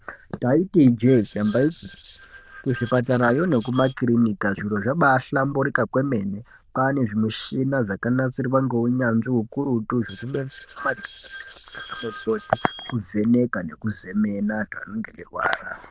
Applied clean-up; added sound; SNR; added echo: neural diffusion model UNIVERSE++.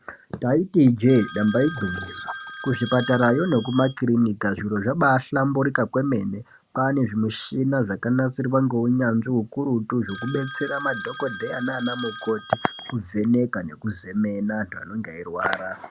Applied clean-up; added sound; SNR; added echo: none; Telephone; 13 dB; none.